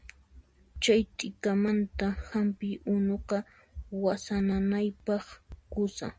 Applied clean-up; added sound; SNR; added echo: none; none; none; none.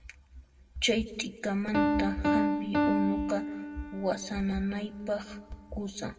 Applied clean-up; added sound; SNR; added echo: none; Piano; 0 dB; reverberation time 1.1 s.